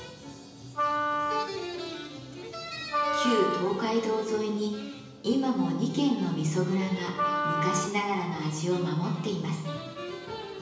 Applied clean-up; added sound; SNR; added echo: none; Wind instrument, woodwind instrument; 2 dB; reverberation time 1.0 s.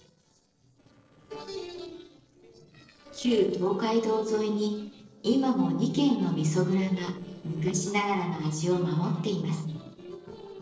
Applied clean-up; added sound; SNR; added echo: neural separator model SepFormer DNS4.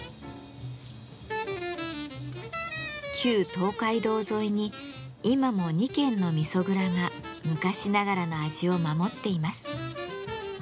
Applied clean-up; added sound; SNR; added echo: none; none; none; none.